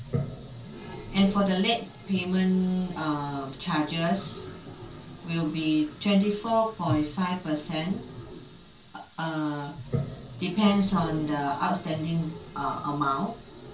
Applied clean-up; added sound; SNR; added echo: none; Toilet flush; 11 dB; reverberation time 0.2 s.